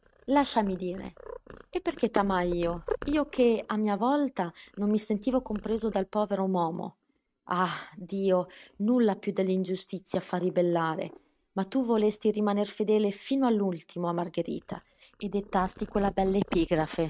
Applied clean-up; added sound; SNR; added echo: neural mask model RNNoise.